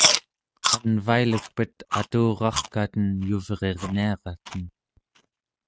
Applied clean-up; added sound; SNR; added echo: neural mask model RNNoise.